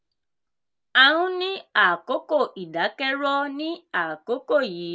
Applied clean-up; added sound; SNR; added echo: none; none; none; none.